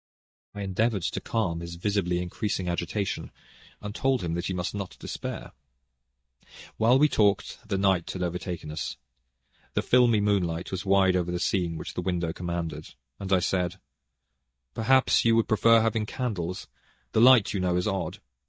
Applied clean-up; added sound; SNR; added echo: neural mask model DeepFilterNet 3.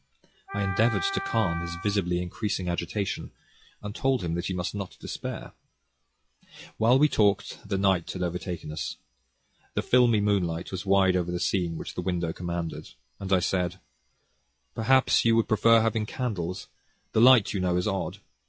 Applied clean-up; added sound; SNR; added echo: classical method log-MMSE.